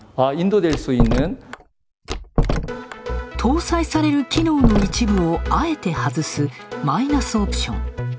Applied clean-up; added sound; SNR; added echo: none; Door; 3 dB; none.